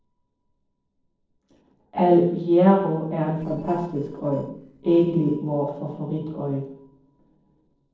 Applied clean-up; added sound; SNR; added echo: neural separator model SepFormer DNS4.